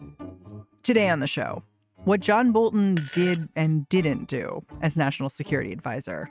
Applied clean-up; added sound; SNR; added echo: neural mask model RNNoise.